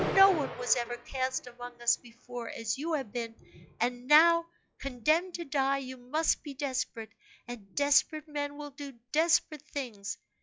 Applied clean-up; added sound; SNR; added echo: classical method log-MMSE.